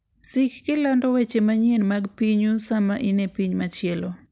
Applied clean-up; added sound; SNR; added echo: none; none; none; none.